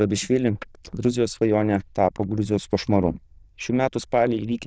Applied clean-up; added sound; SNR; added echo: neural diffusion model UNIVERSE++.